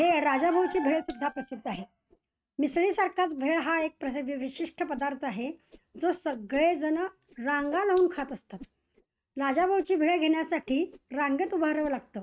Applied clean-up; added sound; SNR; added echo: neural mask model RNNoise.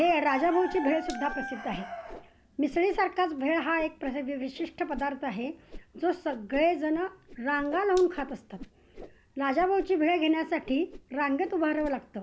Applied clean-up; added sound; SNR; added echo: none; Chicken, rooster + Whoosh, swoosh, swish; 15 dB; none.